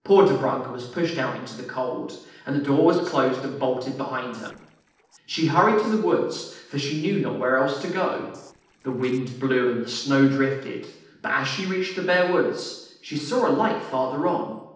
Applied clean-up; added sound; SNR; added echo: neural separator model SepFormer DNS4.